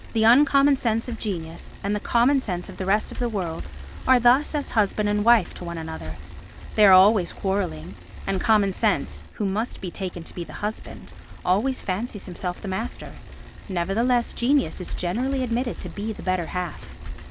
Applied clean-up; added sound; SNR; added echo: none; Bicycle; 11 dB; none.